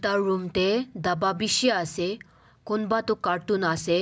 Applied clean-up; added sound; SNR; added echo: none; none; none; none.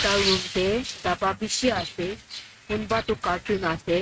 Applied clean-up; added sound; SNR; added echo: neural mask model RNNoise.